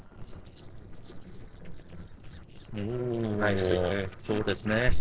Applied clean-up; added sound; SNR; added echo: neural separator model SepFormer DNS4.